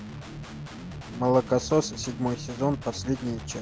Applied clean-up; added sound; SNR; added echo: none; Guitar; 11 dB; none.